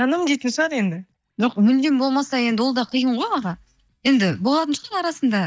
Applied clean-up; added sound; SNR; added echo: neural mask model DeepFilterNet 3.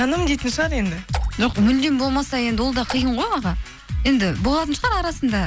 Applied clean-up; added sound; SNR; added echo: none; Raindrop / Splash, splatter; 18 dB; none.